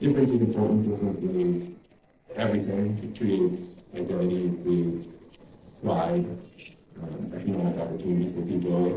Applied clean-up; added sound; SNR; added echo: neural separator model SepFormer DNS4.